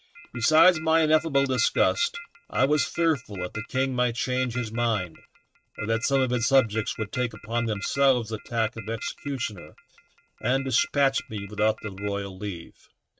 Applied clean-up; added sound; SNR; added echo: neural mask model RNNoise.